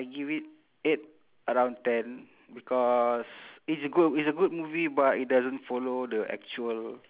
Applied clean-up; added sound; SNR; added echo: none; none; none; none.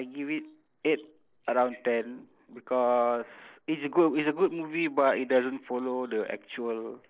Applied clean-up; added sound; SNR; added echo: neural separator model SepFormer DNS4.